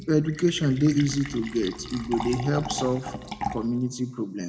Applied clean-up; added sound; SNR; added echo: none; Fill (with liquid); 11 dB; reverberation time 1.0 s.